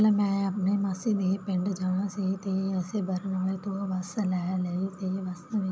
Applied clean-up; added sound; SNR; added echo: none; none; none; none.